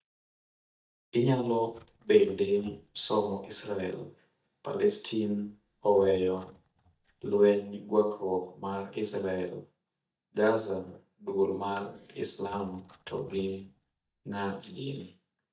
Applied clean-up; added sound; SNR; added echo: neural mask model DeepFilterNet 3.